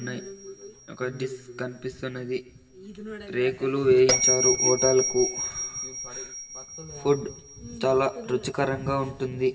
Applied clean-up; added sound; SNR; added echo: none; Bell; 5 dB; reverberation time 2.0 s.